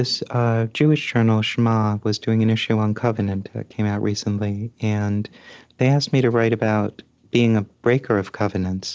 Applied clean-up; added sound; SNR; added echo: none; none; none; none.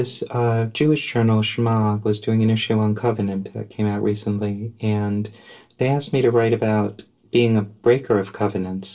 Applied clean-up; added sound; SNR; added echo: none; none; none; reverberation time 0.2 s.